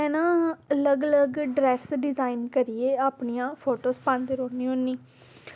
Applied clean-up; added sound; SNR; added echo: none; none; none; none.